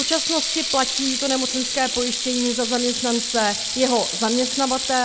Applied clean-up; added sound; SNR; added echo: none; Sink (filling or washing) / Water tap, faucet; 2 dB; none.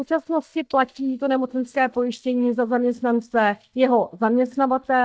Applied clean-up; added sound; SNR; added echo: neural mask model DeepFilterNet 3.